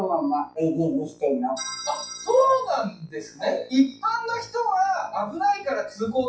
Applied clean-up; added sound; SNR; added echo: classical method WPE with log-MMSE.